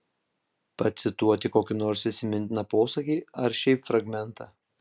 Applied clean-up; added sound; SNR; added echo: none; none; none; none.